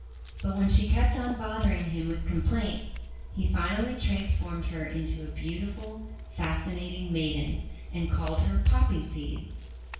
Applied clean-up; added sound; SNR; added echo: none; Scissors; 15 dB; reverberation time 0.6 s.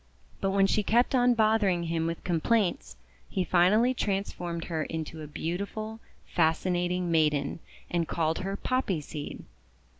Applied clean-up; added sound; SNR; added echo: none; none; none; none.